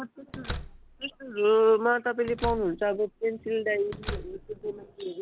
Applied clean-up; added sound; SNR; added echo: none; Slam; 13 dB; none.